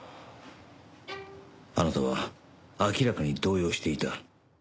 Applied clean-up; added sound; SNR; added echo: none; Bowed string instrument; 17 dB; none.